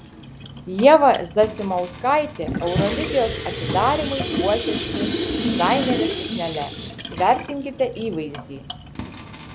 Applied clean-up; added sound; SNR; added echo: none; Sink (filling or washing) / Water tap, faucet; 5 dB; none.